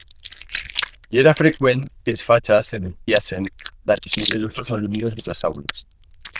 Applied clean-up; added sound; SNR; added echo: neural diffusion model UNIVERSE++.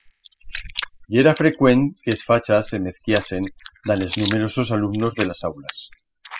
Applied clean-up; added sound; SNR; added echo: classical method spectral subtraction.